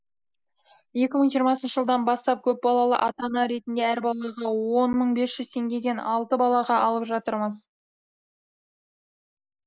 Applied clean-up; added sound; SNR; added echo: neural mask model Resemble Enhance denoiser.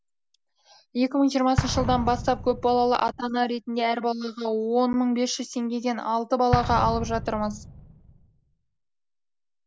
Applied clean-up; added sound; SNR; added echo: none; Explosion; 10 dB; none.